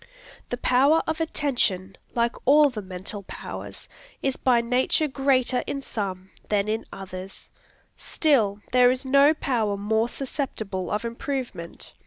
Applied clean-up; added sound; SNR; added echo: none; none; none; none.